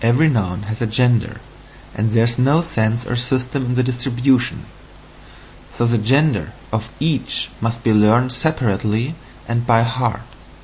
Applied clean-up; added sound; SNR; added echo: none; none; none; none.